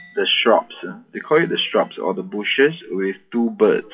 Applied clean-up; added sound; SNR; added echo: classical method WPE with log-MMSE.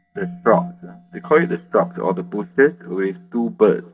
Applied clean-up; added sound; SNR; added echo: neural mask model DeepFilterNet 3.